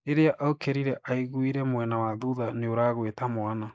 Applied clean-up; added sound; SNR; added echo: neural mask model Resemble Enhance denoiser.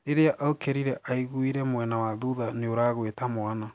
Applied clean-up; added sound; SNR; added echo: none; none; none; none.